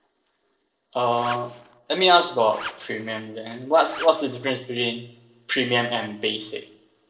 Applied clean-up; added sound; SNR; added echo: neural separator model SepFormer DNS4.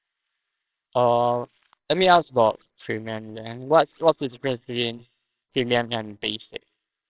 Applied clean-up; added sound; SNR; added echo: neural separator model SepFormer WHAMR!.